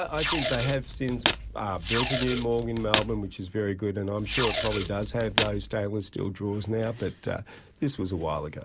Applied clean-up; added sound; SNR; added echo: none; Packing tape, duct tape; 1 dB; none.